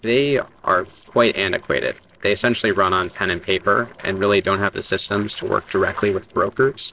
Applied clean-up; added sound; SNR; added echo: neural separator model SepFormer DNS4.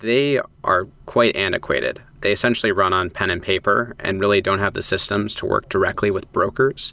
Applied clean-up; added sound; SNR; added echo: none; none; none; none.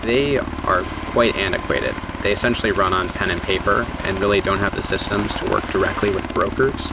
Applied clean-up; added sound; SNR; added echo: none; Aircraft; 7 dB; none.